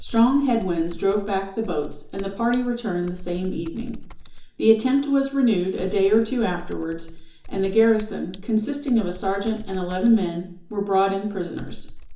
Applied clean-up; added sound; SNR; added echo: none; Computer keyboard; 12 dB; reverberation time 0.7 s.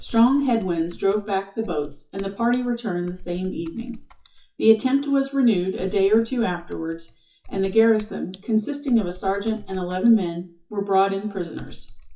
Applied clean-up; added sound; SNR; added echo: classical method WPE with log-MMSE.